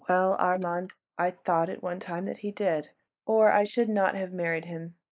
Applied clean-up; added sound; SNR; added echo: neural mask model Resemble Enhance denoiser.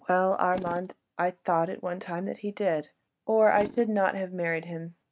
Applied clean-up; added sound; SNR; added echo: neural mask model RNNoise.